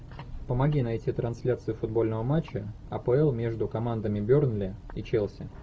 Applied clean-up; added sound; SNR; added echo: none; none; none; none.